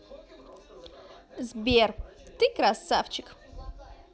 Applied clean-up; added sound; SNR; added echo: none; none; none; none.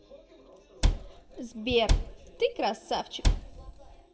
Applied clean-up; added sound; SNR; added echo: none; Cupboard open or close; -4 dB; reverberation time 0.4 s.